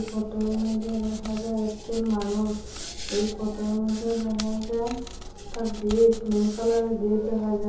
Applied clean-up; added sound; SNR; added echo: none; Hands; 11 dB; reverberation time 2.8 s.